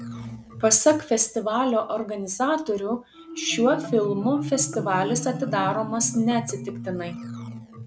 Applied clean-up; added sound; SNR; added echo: none; Marimba, xylophone; 11 dB; none.